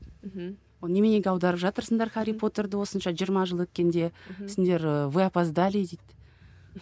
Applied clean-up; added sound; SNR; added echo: none; none; none; none.